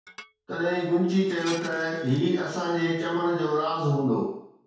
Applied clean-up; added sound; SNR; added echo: none; Dishes, pots, and pans; 20 dB; reverberation time 0.6 s.